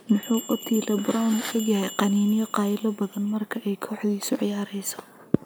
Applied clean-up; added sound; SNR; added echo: none; Bell; 16 dB; none.